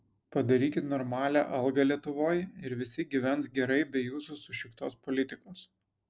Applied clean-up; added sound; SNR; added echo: none; none; none; none.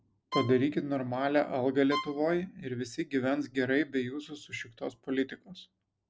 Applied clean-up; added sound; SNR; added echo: none; Bowed string instrument; 10 dB; none.